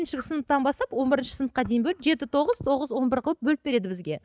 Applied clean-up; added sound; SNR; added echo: none; none; none; none.